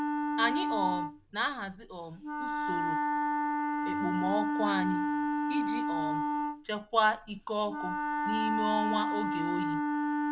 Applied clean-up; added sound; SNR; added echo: none; Wind instrument, woodwind instrument; -3 dB; none.